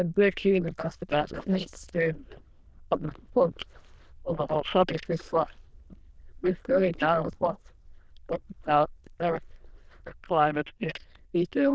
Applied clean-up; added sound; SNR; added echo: neural diffusion model UNIVERSE++.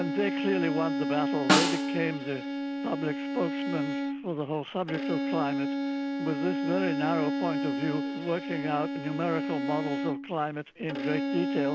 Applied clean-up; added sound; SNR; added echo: none; Snare drum + Bowed string instrument; -2 dB; none.